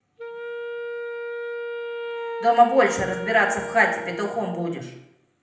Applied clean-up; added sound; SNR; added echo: none; Wind instrument, woodwind instrument; 8 dB; reverberation time 0.8 s.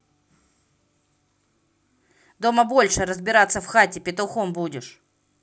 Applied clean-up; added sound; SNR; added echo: none; none; none; none.